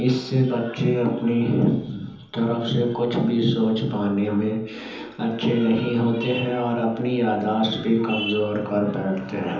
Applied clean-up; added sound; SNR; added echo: none; none; none; reverberation time 1.3 s.